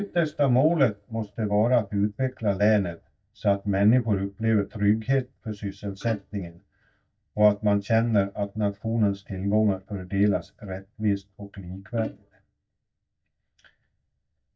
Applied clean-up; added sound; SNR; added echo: neural mask model DeepFilterNet 3.